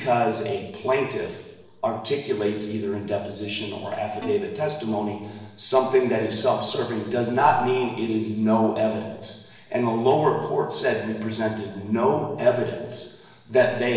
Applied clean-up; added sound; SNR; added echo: neural separator model SepFormer DNS4.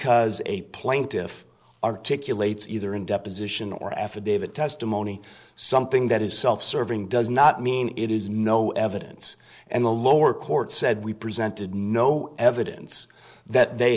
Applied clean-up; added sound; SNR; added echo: none; none; none; none.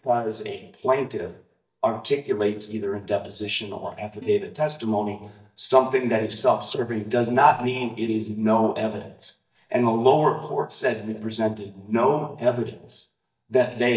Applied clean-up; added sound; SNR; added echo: neural mask model DeepFilterNet 3.